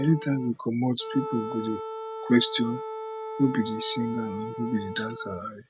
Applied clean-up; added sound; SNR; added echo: none; Wind instrument, woodwind instrument; 12 dB; none.